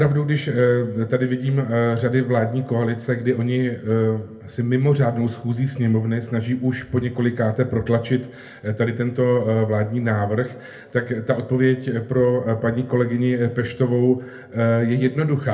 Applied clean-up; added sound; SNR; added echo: none; none; none; reverberation time 0.3 s.